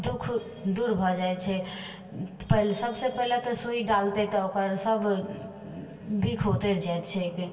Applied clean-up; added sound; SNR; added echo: none; none; none; reverberation time 0.2 s.